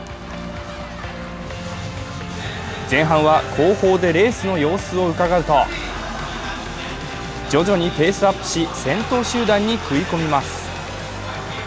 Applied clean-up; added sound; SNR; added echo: none; Bowed string instrument; 19 dB; none.